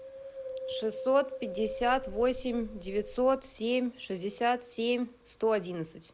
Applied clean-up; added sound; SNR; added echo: none; Wind + Wind; 12 dB; none.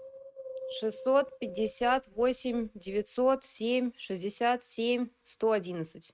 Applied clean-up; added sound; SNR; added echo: neural mask model RNNoise.